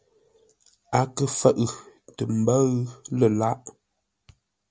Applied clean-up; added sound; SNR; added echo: none; none; none; none.